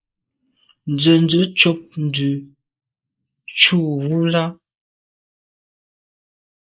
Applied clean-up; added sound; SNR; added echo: neural mask model Resemble Enhance denoiser.